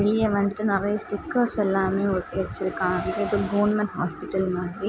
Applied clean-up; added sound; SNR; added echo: none; Car; 16 dB; none.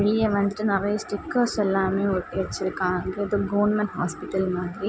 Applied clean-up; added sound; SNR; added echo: none; none; none; none.